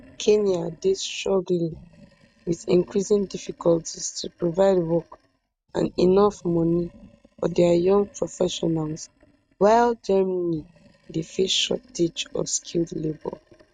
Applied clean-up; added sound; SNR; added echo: neural mask model RNNoise.